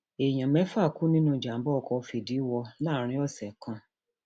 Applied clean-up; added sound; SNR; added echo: none; none; none; none.